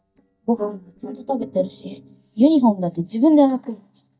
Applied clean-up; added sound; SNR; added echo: neural mask model DeepFilterNet 3.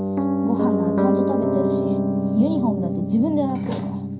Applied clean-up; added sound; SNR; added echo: none; Piano; -3 dB; reverberation time 0.3 s.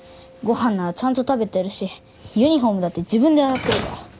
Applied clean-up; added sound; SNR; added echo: none; none; none; none.